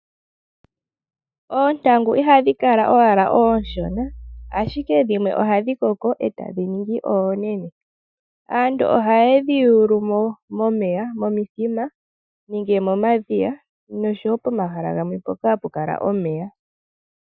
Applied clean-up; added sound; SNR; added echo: classical method Wiener filter.